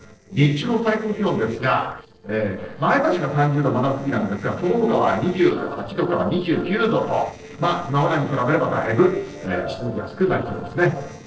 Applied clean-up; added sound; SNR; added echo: neural separator model SepFormer DNS4.